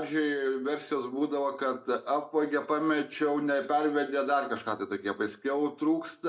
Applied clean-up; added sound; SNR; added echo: none; none; none; reverberation time 0.3 s.